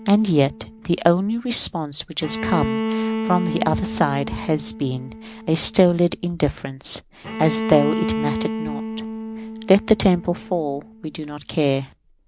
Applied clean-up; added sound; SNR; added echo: none; Bowed string instrument; 7 dB; none.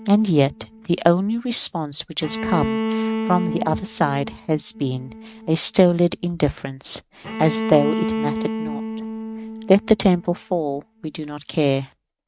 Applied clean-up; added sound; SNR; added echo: neural mask model RNNoise.